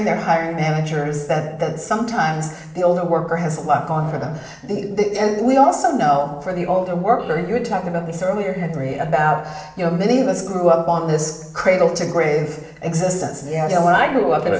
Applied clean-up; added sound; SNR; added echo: neural separator model SepFormer DNS4.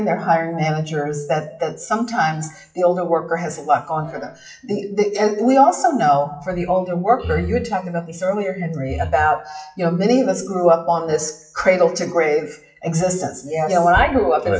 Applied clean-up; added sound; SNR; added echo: classical method WPE with log-MMSE.